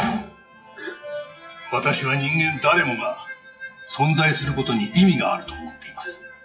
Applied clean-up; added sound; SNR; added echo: classical method WPE with log-MMSE.